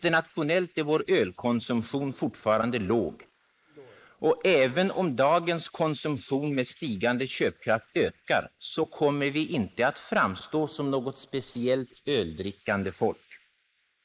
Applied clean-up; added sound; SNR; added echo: neural mask model Resemble Enhance denoiser.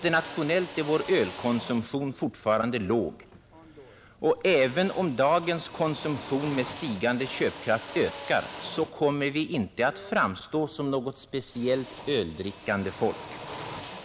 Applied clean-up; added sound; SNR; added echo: none; Drill; 14 dB; none.